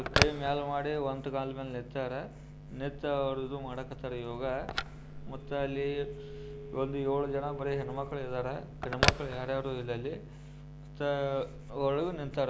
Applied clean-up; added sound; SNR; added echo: none; Telephone; 4 dB; none.